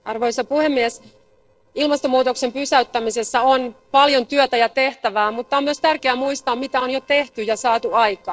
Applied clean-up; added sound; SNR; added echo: neural separator model SepFormer DNS4.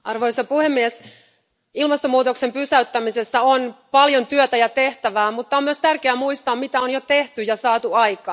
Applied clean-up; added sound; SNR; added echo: none; none; none; none.